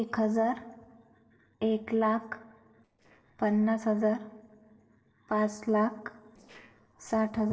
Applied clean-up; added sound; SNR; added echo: neural separator model SepFormer DNS4.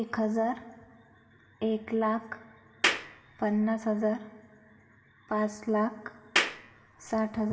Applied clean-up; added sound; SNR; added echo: none; Clapping; 1 dB; reverberation time 1.3 s.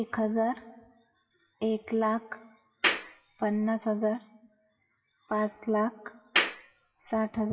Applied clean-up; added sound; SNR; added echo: classical method WPE with log-MMSE.